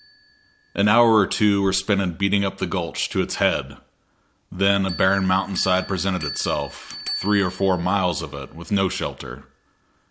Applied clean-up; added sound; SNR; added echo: none; Bell; 17 dB; none.